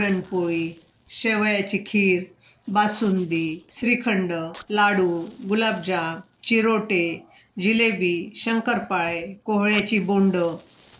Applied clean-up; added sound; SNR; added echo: neural separator model SepFormer DNS4.